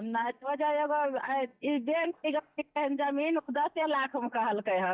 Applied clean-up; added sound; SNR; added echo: neural mask model DeepFilterNet 3.